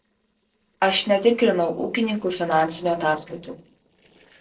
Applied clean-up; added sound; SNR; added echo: neural separator model SepFormer DNS4.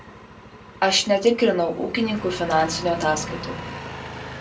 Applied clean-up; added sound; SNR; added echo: none; Engine; 12 dB; reverberation time 0.2 s.